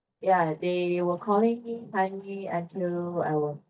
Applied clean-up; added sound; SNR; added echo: neural mask model DeepFilterNet 3.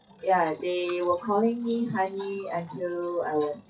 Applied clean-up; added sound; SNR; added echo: classical method WPE with log-MMSE.